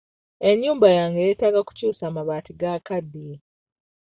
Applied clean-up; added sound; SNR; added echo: none; none; none; none.